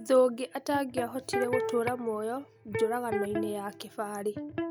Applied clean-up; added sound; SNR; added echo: none; Electric guitar; 6 dB; none.